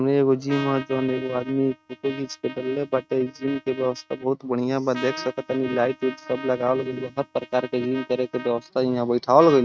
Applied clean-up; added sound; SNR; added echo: neural mask model RNNoise.